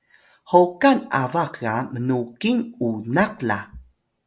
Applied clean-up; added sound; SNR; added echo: none; none; none; none.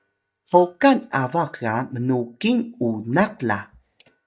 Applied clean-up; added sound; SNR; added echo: neural mask model DeepFilterNet 3.